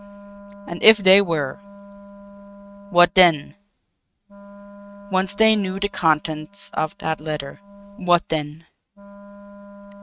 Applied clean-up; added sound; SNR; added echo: neural mask model RNNoise.